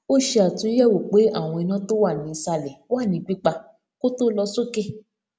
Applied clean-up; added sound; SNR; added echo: none; none; none; none.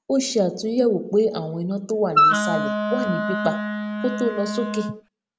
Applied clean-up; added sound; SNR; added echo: none; Wind instrument, woodwind instrument; -1 dB; none.